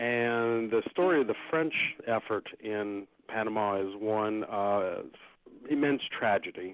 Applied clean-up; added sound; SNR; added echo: none; Plucked string instrument; 20 dB; none.